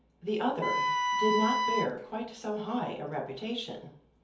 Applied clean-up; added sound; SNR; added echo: none; Wind instrument, woodwind instrument; -4 dB; reverberation time 0.5 s.